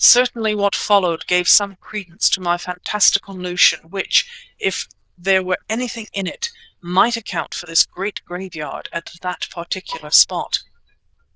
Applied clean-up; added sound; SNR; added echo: neural diffusion model UNIVERSE++.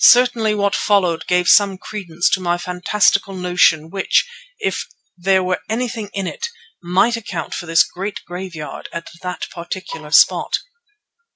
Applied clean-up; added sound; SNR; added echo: none; Bowed string instrument; 13 dB; none.